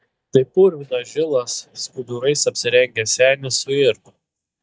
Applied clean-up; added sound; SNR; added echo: neural mask model DeepFilterNet 3.